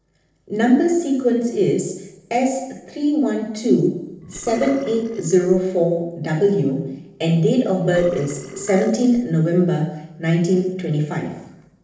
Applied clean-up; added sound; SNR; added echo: neural separator model SepFormer DNS4.